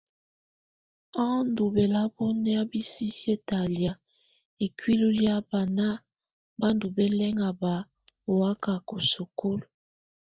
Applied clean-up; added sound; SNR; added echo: neural mask model DeepFilterNet 3.